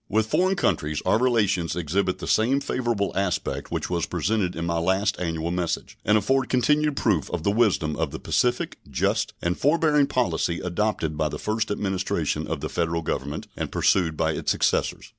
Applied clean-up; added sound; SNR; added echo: none; none; none; none.